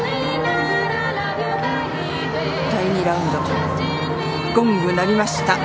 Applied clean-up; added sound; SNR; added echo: none; none; none; none.